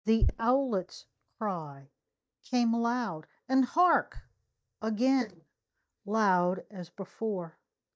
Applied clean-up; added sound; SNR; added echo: neural mask model DeepFilterNet 3.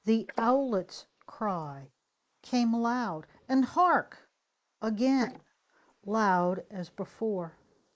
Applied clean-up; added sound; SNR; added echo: neural mask model Resemble Enhance denoiser.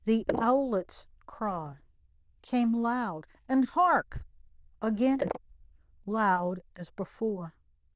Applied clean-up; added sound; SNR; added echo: neural diffusion model UNIVERSE++.